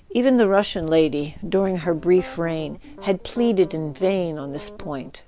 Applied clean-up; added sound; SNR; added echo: none; Piano; 20 dB; none.